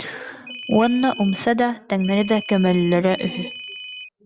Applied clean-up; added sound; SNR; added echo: none; Ringtone; 14 dB; none.